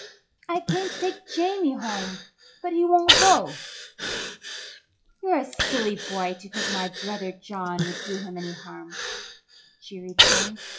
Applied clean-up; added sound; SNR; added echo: classical method WPE with log-MMSE.